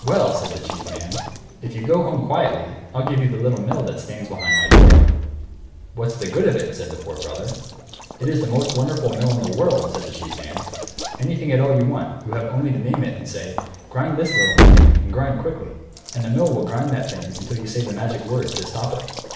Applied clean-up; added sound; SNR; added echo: none; Walk, footsteps / Slam; -2 dB; reverberation time 0.9 s.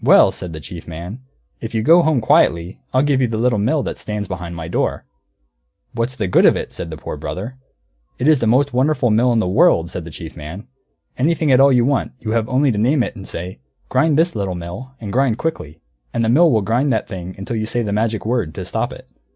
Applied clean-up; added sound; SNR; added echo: none; none; none; none.